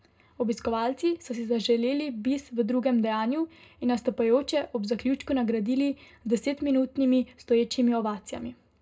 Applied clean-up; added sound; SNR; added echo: none; none; none; reverberation time 0.2 s.